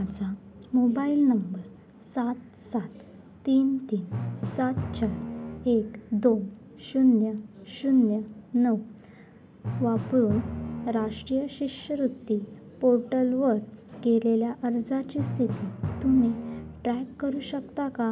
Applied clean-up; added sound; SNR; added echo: none; Drum; 12 dB; none.